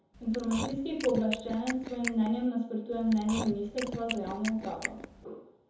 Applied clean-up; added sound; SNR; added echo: none; Chewing, mastication; 9 dB; reverberation time 2.6 s.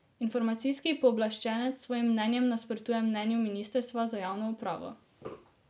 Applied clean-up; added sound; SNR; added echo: none; none; none; none.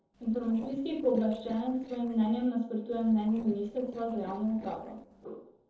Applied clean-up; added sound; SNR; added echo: neural separator model SepFormer DNS4.